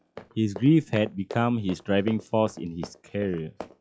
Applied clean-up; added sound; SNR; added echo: classical method log-MMSE.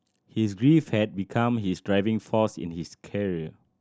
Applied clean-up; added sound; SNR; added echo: none; none; none; none.